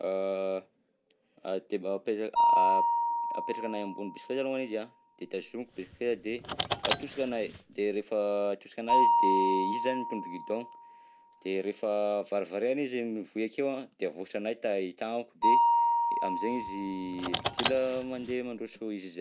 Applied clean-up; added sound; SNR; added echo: none; Mallet percussion + Car; -2 dB; none.